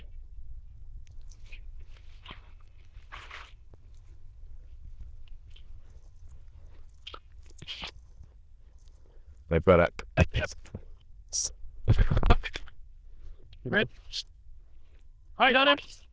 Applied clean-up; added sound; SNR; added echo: neural diffusion model UNIVERSE++.